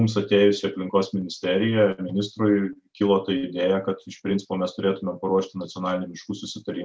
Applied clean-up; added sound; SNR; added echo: none; none; none; none.